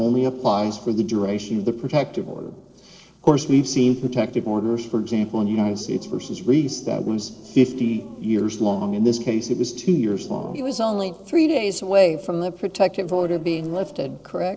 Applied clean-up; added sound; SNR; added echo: neural separator model SepFormer DNS4.